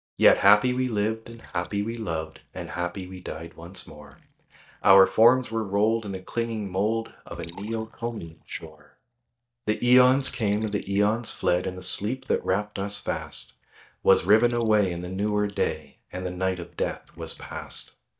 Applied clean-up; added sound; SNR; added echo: neural mask model DeepFilterNet 3.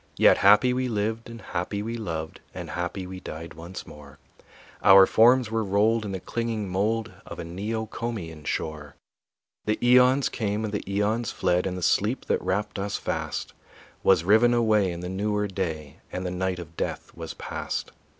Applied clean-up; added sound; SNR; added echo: none; none; none; none.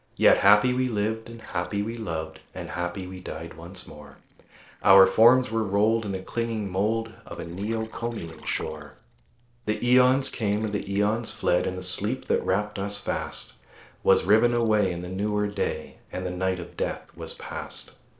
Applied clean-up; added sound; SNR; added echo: neural separator model SepFormer DNS4.